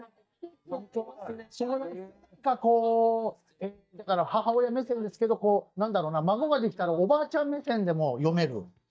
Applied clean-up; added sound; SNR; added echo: neural mask model DeepFilterNet 3.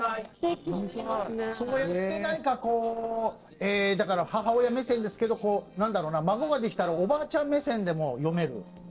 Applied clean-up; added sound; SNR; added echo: neural separator model SepFormer DNS4.